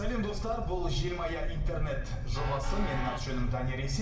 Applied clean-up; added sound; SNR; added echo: none; Train; 14 dB; reverberation time 1.0 s.